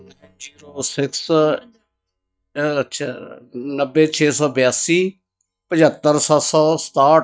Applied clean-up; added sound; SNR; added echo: neural mask model DeepFilterNet 3.